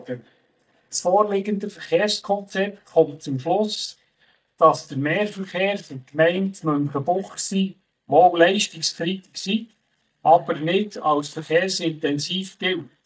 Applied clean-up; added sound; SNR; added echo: neural mask model DeepFilterNet 3.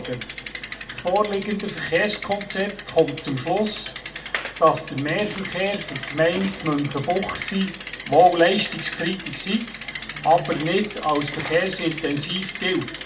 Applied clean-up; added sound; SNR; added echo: none; Bicycle; 6 dB; reverberation time 0.2 s.